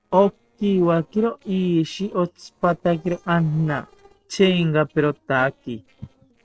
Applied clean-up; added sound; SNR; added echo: neural separator model SepFormer DNS4.